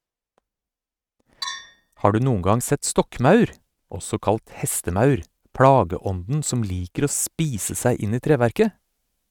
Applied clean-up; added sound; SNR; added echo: neural mask model RNNoise.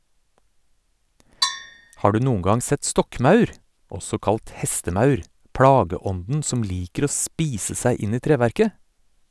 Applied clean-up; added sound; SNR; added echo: none; Percussion; 9 dB; none.